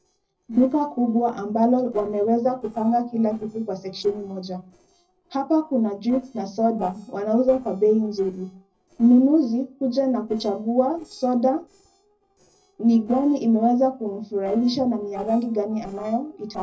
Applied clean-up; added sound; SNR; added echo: neural separator model SepFormer DNS4.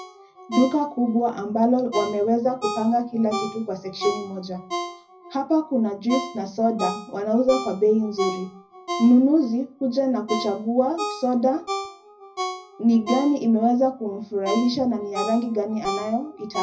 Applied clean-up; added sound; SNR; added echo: none; Ringtone; 10 dB; reverberation time 0.4 s.